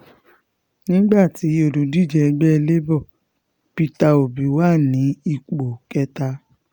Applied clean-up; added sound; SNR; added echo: none; none; none; none.